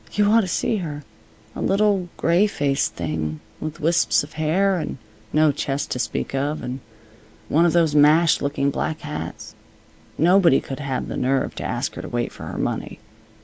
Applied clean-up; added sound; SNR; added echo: none; none; none; none.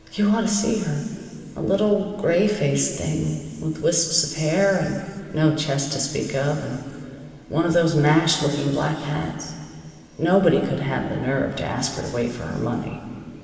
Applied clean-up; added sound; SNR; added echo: none; none; none; reverberation time 2.5 s.